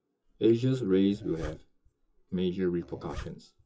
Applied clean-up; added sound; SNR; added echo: classical method WPE with log-MMSE.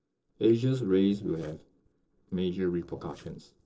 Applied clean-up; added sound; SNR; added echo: neural separator model SepFormer DNS4.